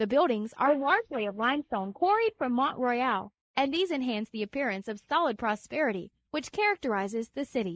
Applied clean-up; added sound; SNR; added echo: neural mask model Resemble Enhance denoiser.